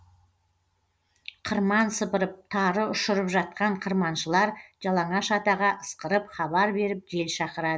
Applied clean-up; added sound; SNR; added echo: none; none; none; none.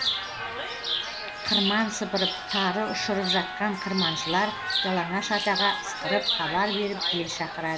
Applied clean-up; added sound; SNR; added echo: none; Chirp, tweet; 1 dB; none.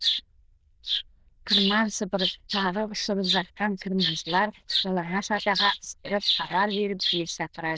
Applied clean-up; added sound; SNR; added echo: neural diffusion model UNIVERSE++.